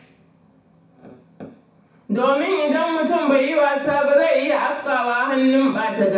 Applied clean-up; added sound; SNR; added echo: none; none; none; reverberation time 0.6 s.